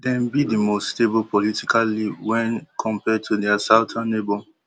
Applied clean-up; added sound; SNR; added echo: none; none; none; none.